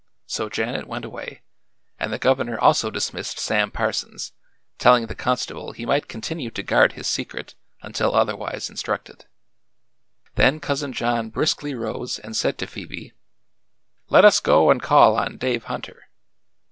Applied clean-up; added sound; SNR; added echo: none; none; none; none.